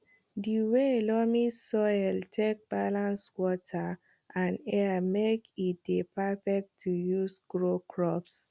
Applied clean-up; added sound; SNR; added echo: none; none; none; none.